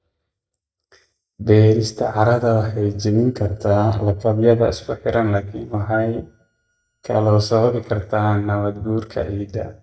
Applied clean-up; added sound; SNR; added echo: neural mask model DeepFilterNet 3.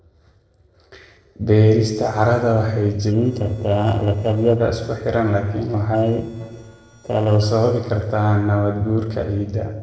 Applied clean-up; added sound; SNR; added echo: neural separator model SepFormer DNS4.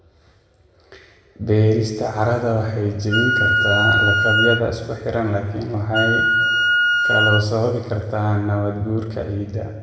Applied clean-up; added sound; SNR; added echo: none; Wind instrument, woodwind instrument; -2 dB; reverberation time 1.6 s.